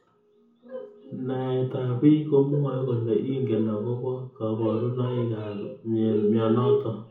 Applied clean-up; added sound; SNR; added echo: none; none; none; reverberation time 0.7 s.